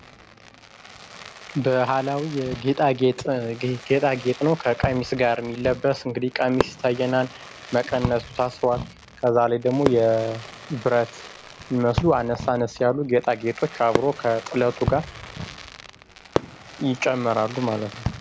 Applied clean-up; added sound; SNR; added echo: none; Fireworks; 10 dB; none.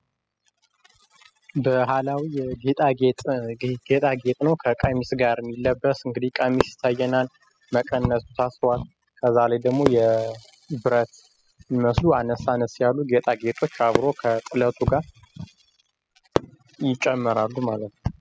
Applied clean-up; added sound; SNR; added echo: classical method spectral subtraction.